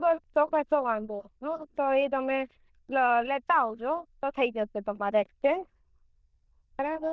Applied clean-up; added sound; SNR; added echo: neural diffusion model UNIVERSE++.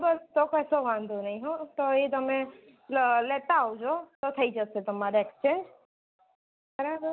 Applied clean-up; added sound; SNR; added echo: none; none; none; none.